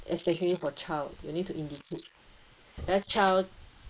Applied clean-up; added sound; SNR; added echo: neural mask model Resemble Enhance denoiser.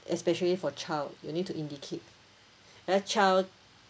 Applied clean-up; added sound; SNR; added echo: none; none; none; none.